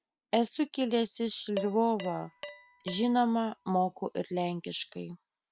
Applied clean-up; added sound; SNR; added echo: none; Dishes, pots, and pans; 14 dB; none.